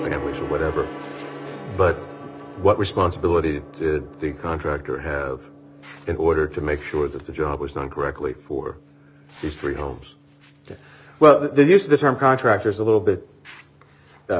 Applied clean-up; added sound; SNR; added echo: none; Gong; 17 dB; none.